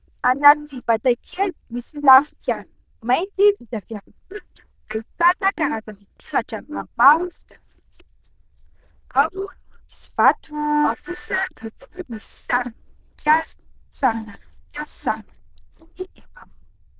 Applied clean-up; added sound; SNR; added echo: neural diffusion model UNIVERSE++.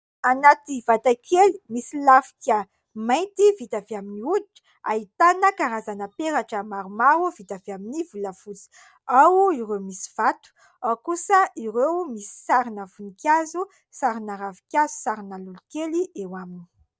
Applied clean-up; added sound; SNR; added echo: none; none; none; none.